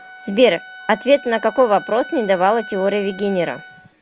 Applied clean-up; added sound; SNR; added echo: none; Wind instrument, woodwind instrument; 18 dB; none.